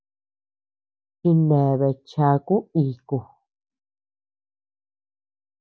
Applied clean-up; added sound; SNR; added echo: none; none; none; none.